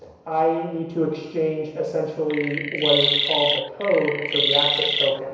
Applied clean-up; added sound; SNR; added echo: none; Chirp, tweet; -1 dB; reverberation time 1.0 s.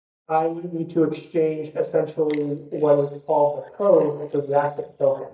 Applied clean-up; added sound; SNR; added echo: neural mask model DeepFilterNet 3.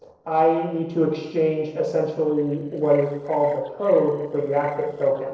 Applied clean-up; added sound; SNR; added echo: neural separator model SepFormer DNS4.